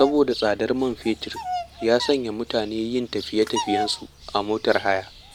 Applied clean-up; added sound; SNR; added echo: none; Bird vocalization, bird call, bird song; 11 dB; none.